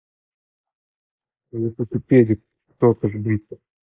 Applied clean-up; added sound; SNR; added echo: neural mask model Resemble Enhance denoiser.